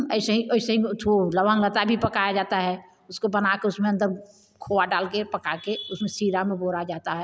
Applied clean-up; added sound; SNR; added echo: none; none; none; none.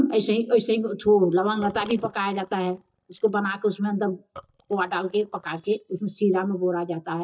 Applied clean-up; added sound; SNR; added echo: neural mask model DeepFilterNet 3.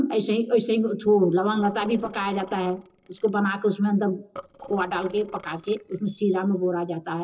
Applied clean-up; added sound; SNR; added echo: neural separator model SepFormer DNS4.